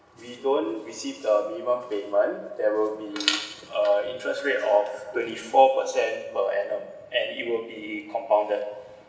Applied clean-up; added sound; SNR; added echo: none; none; none; reverberation time 1.0 s.